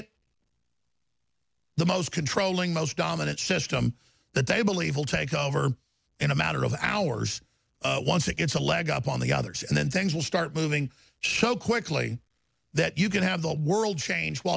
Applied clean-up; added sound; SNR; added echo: none; none; none; none.